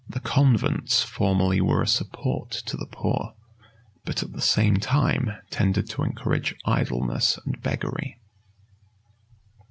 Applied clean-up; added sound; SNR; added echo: none; none; none; none.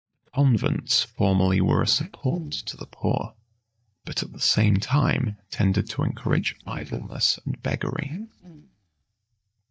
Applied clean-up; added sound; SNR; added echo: neural mask model DeepFilterNet 3.